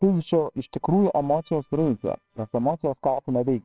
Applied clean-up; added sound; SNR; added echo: neural separator model SepFormer WHAMR!.